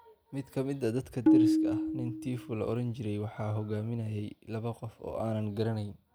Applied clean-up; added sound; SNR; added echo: none; Tabla; -5 dB; none.